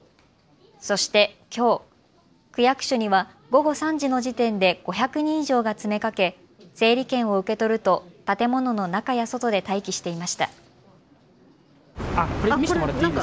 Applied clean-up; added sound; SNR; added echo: none; none; none; none.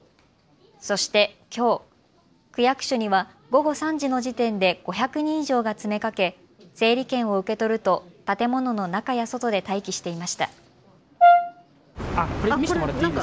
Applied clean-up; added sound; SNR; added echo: none; Brass instrument; -4 dB; none.